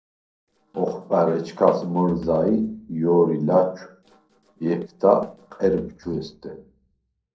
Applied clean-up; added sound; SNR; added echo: neural separator model SepFormer DNS4.